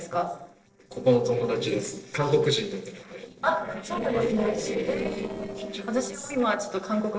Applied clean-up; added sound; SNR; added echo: neural separator model SepFormer DNS4.